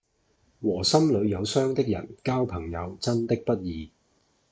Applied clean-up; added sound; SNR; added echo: neural mask model Resemble Enhance denoiser.